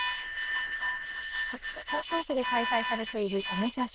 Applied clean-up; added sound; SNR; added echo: neural diffusion model UNIVERSE++.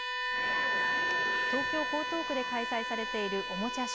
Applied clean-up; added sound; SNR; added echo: none; Bowed string instrument + Wind instrument, woodwind instrument; -4 dB; none.